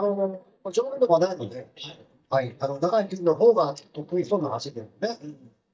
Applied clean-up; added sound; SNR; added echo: neural mask model DeepFilterNet 3.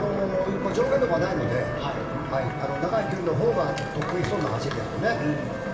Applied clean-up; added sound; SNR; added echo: none; Wind instrument, woodwind instrument; 11 dB; reverberation time 1.2 s.